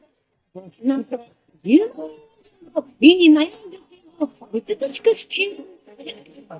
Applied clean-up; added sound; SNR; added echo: neural mask model DeepFilterNet 3.